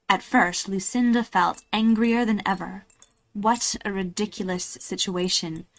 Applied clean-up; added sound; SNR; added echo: neural mask model RNNoise.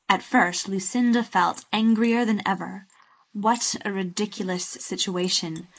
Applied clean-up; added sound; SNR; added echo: neural mask model Resemble Enhance denoiser.